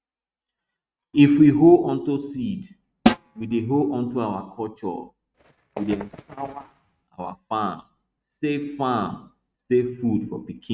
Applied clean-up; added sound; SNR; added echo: neural mask model RNNoise.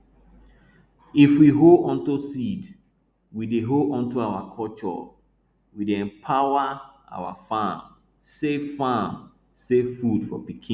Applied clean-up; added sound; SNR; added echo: none; none; none; none.